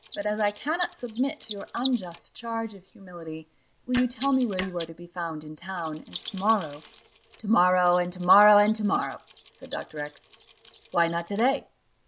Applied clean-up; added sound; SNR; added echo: neural mask model Resemble Enhance denoiser.